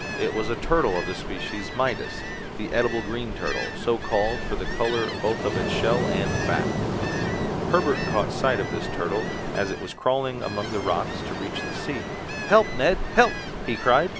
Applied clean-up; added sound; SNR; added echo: none; Ocean; 3 dB; none.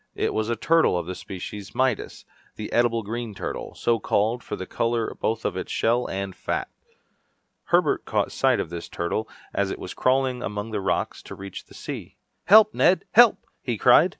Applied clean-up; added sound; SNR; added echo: none; none; none; none.